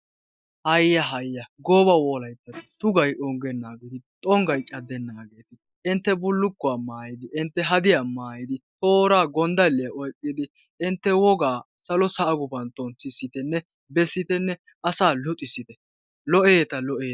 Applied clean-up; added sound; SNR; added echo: neural mask model DeepFilterNet 3.